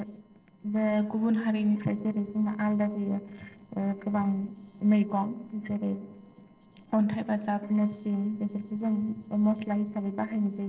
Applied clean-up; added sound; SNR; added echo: neural separator model SepFormer DNS4.